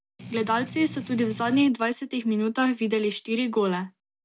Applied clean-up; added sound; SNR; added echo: none; Strum; 14 dB; none.